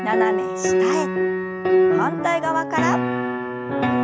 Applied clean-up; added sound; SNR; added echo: none; none; none; none.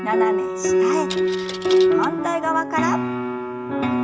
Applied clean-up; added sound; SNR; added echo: none; Coin (dropping); 15 dB; reverberation time 1.8 s.